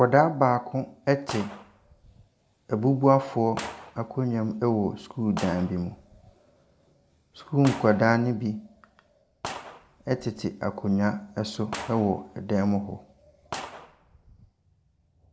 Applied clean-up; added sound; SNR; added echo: none; Gunshot, gunfire; 17 dB; none.